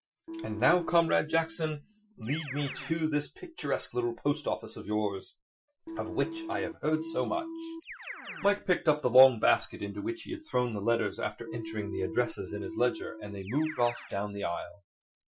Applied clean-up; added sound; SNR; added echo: classical method Wiener filter.